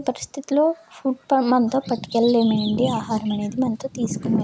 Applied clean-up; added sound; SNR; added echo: none; Bird vocalization, bird call, bird song; 10 dB; none.